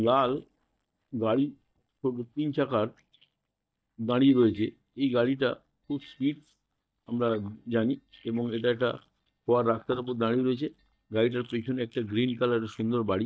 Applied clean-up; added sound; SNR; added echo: neural mask model DeepFilterNet 3.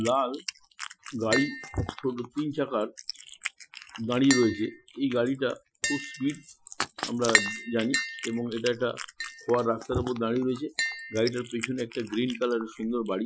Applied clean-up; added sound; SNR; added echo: classical method Wiener filter.